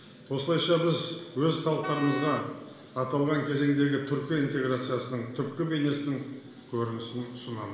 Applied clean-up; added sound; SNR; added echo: none; Wind instrument, woodwind instrument; 10 dB; reverberation time 1.1 s.